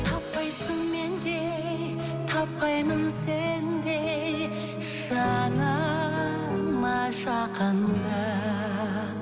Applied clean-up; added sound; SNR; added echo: none; none; none; none.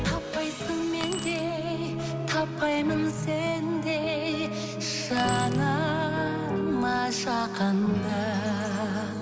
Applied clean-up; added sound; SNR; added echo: none; Keys jangling; 13 dB; none.